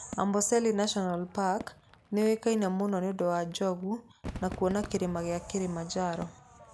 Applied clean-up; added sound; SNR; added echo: none; Crowd / Fireworks; 17 dB; none.